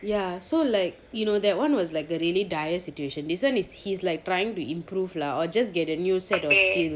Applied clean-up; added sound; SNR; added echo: none; none; none; none.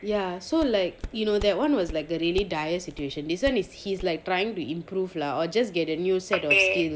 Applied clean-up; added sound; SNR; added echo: none; Walk, footsteps; 15 dB; none.